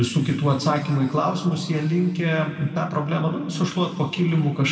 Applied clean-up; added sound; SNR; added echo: none; none; none; reverberation time 2.0 s.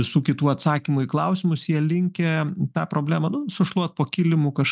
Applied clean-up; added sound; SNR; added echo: none; none; none; none.